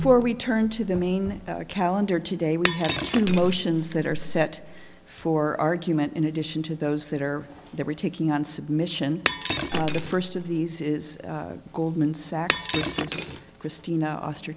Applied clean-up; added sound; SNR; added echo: none; Shatter; 1 dB; none.